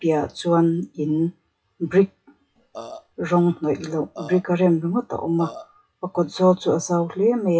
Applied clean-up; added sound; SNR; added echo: classical method WPE with log-MMSE.